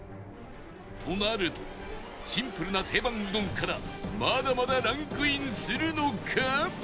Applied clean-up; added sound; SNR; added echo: none; Livestock, farm animals, working animals; 15 dB; none.